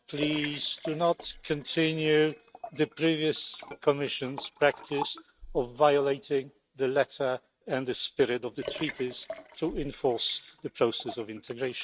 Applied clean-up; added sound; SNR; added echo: neural mask model RNNoise.